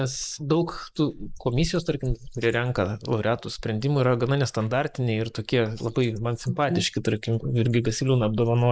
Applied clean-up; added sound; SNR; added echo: neural mask model Resemble Enhance denoiser.